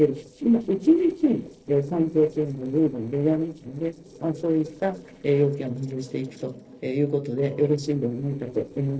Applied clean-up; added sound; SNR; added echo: neural separator model SepFormer DNS4.